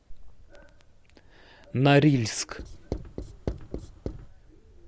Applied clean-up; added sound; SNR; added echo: none; Writing; 9 dB; none.